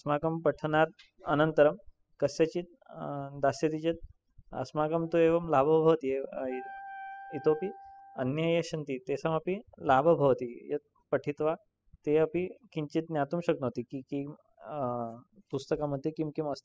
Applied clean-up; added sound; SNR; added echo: classical method spectral subtraction.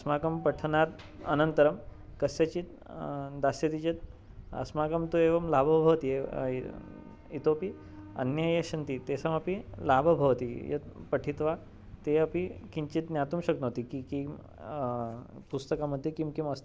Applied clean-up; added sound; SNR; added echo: none; none; none; none.